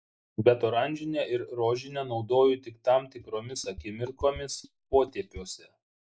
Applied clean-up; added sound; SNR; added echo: neural mask model Resemble Enhance denoiser.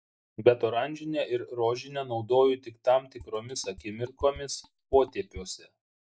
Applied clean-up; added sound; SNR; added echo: neural mask model DeepFilterNet 3.